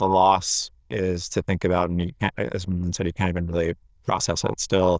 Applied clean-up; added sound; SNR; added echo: neural diffusion model UNIVERSE++.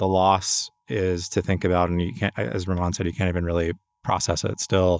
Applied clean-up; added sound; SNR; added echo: neural mask model DeepFilterNet 3.